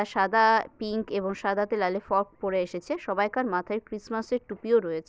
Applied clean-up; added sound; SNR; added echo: none; none; none; none.